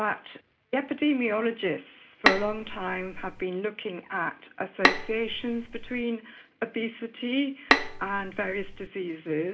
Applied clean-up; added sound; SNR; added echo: none; Bowed string instrument; -2 dB; none.